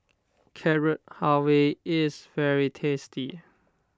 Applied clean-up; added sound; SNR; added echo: none; none; none; none.